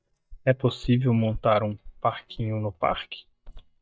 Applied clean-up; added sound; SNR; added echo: neural mask model DeepFilterNet 3.